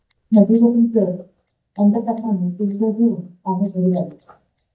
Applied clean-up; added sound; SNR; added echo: neural mask model DeepFilterNet 3.